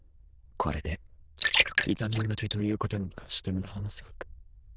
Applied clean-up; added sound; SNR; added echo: neural diffusion model UNIVERSE++.